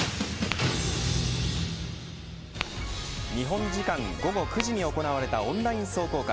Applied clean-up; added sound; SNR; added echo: none; Tap / Glass; 15 dB; none.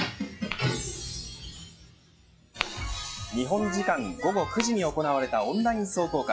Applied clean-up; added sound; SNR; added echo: classical method log-MMSE.